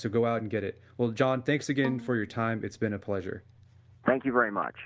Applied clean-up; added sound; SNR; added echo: none; Bowed string instrument; 15 dB; none.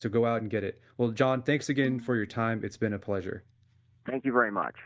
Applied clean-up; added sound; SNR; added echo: neural mask model DeepFilterNet 3.